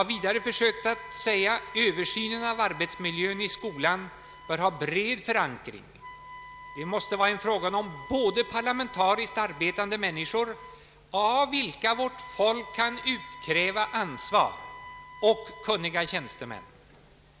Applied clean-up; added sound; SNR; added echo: none; Wind instrument, woodwind instrument; 17 dB; none.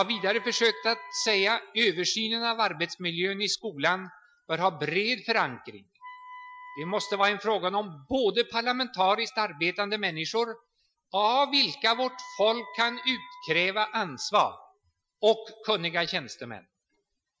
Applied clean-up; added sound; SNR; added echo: classical method Wiener filter.